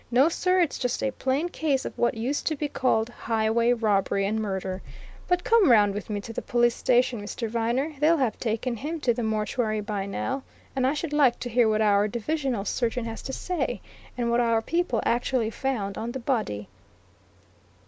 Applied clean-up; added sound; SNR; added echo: none; none; none; none.